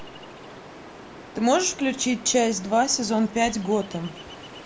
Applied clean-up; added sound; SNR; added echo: none; Ocean; 17 dB; none.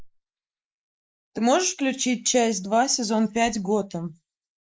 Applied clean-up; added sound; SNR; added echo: neural mask model Resemble Enhance denoiser.